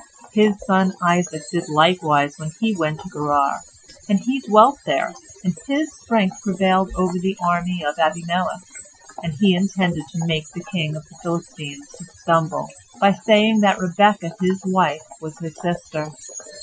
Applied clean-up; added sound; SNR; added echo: classical method Wiener filter.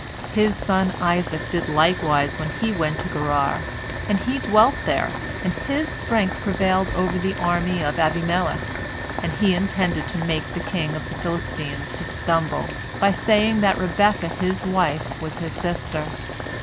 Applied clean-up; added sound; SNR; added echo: none; Boiling; 1 dB; none.